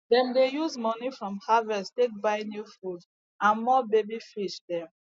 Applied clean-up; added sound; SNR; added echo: none; none; none; none.